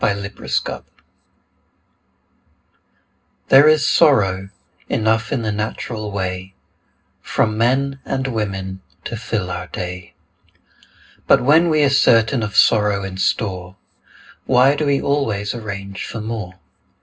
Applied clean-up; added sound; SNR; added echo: none; none; none; reverberation time 0.2 s.